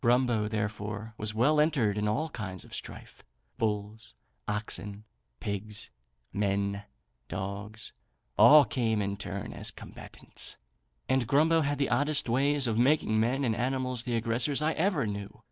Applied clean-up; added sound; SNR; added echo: none; none; none; none.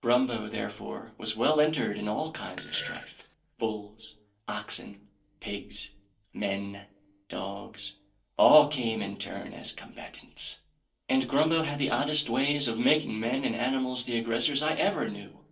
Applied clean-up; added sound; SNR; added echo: neural separator model SepFormer DNS4.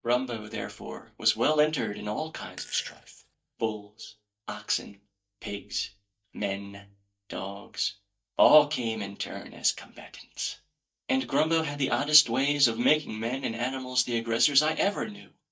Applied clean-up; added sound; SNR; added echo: neural mask model DeepFilterNet 3.